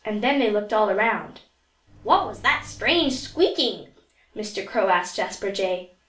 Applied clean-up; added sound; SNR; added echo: none; Microwave oven; 19 dB; reverberation time 0.3 s.